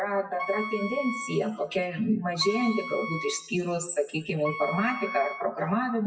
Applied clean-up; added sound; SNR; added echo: classical method WPE with log-MMSE.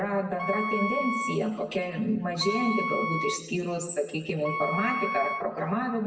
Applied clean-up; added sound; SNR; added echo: none; Wind instrument, woodwind instrument; 4 dB; reverberation time 1.0 s.